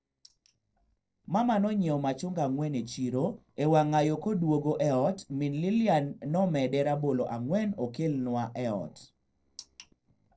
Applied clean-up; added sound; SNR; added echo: neural separator model SepFormer DNS4.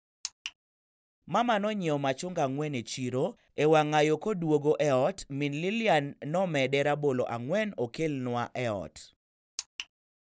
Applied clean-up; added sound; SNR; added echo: none; none; none; none.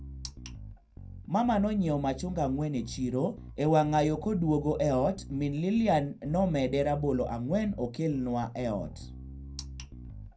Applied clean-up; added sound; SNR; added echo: none; Bass guitar; 14 dB; reverberation time 0.2 s.